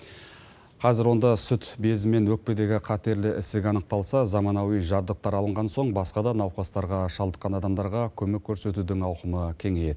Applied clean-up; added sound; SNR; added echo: none; none; none; none.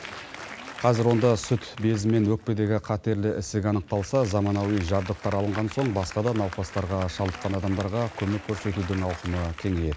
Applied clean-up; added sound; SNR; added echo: none; Applause; 16 dB; none.